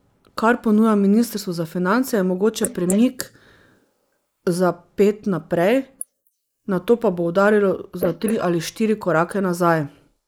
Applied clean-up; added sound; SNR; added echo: neural mask model Resemble Enhance denoiser.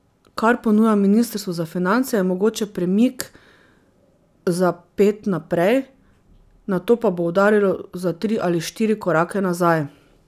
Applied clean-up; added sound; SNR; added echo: none; none; none; none.